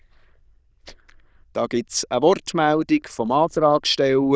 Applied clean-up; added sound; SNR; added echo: neural diffusion model UNIVERSE++.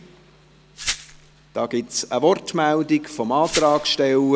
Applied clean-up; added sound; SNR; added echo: none; Glass; 10 dB; none.